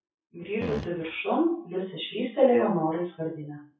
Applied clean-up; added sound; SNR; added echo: classical method WPE with log-MMSE.